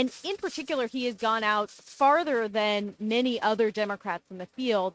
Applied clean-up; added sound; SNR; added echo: neural mask model RNNoise.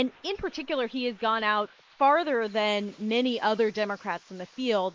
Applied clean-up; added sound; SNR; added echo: neural mask model Resemble Enhance denoiser.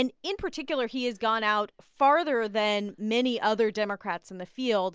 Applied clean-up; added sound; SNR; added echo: none; none; none; none.